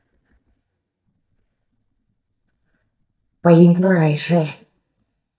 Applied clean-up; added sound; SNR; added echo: neural mask model DeepFilterNet 3.